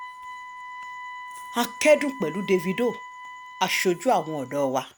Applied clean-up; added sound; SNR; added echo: none; Wind instrument, woodwind instrument; 13 dB; none.